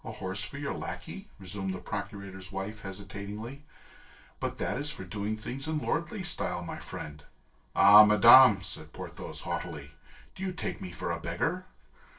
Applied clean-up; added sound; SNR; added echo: neural separator model SepFormer DNS4.